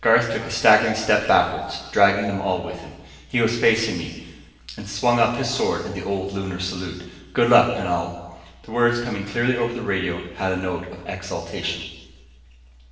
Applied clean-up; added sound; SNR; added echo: none; none; none; reverberation time 1.2 s.